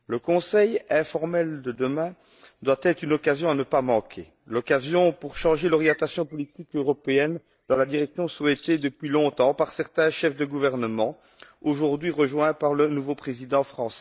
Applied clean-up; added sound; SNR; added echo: neural mask model DeepFilterNet 3.